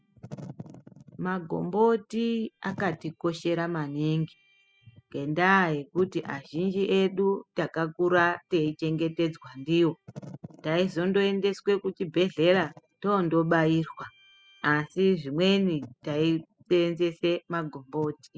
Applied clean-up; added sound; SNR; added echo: classical method spectral subtraction.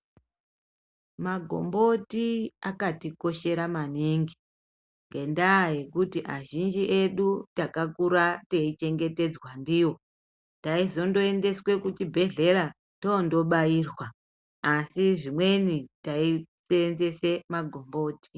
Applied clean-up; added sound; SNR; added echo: none; none; none; none.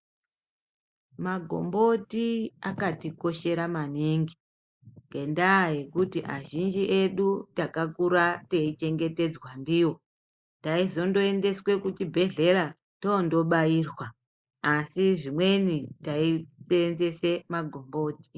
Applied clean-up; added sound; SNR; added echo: neural mask model Resemble Enhance denoiser.